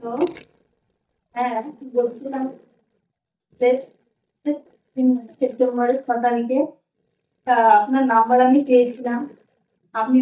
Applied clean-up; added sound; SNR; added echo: neural mask model DeepFilterNet 3.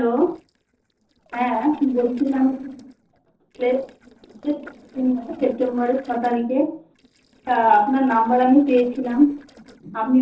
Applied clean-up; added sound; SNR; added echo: neural separator model SepFormer DNS4.